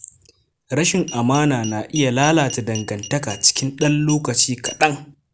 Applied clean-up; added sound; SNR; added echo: none; Glass; 15 dB; none.